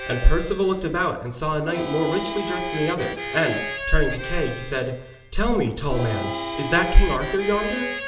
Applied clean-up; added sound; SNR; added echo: none; Harmonica; 9 dB; reverberation time 0.6 s.